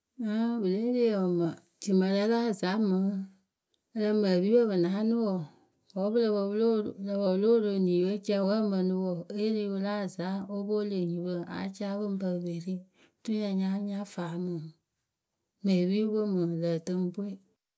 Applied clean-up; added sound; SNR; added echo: none; none; none; none.